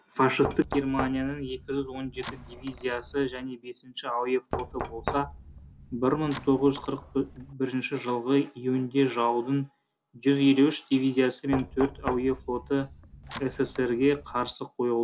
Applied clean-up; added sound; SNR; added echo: none; Knock; 11 dB; none.